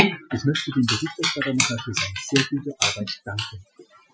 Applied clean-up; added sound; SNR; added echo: classical method Wiener filter.